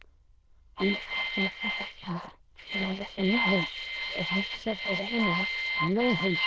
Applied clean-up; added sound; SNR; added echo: neural diffusion model UNIVERSE++.